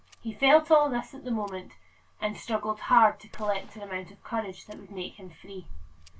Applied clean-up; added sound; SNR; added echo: none; Gunshot, gunfire; 19 dB; reverberation time 0.2 s.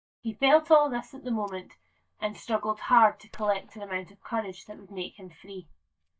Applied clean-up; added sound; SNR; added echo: neural mask model DeepFilterNet 3.